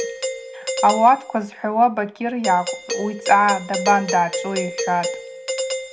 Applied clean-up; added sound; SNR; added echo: none; Doorbell; 7 dB; reverberation time 0.3 s.